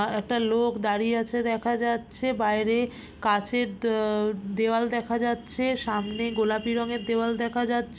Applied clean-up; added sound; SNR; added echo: none; none; none; none.